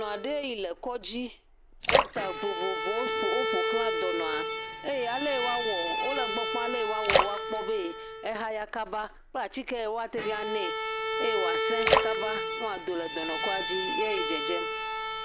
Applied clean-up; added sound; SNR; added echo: none; Bowed string instrument + Splash, splatter; -3 dB; none.